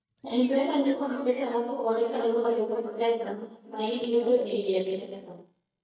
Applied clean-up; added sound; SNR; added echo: neural mask model DeepFilterNet 3.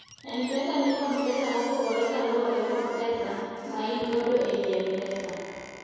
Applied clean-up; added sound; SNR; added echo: none; Squeak; 15 dB; reverberation time 2.2 s.